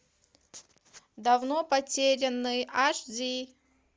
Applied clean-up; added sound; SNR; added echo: none; none; none; none.